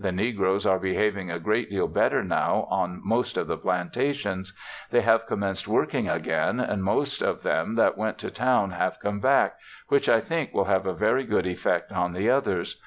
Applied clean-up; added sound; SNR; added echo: none; none; none; none.